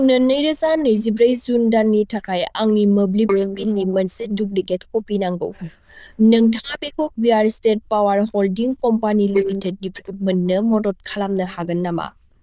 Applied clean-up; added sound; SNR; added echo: neural diffusion model UNIVERSE++.